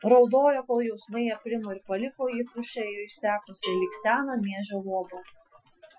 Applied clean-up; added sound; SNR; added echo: classical method Wiener filter.